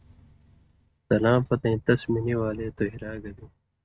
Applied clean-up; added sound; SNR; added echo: neural mask model RNNoise.